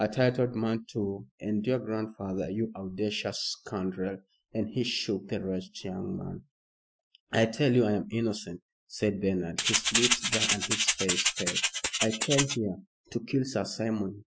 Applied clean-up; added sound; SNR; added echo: classical method Wiener filter.